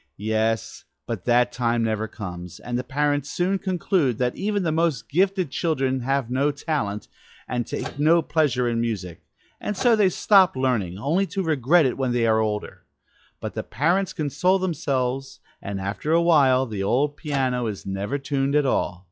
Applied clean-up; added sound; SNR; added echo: classical method log-MMSE.